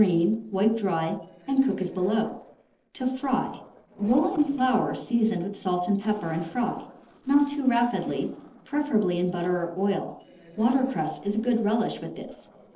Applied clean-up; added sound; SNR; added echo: neural separator model SepFormer DNS4.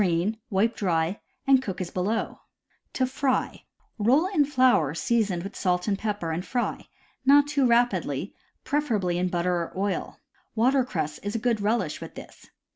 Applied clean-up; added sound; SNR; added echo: none; none; none; none.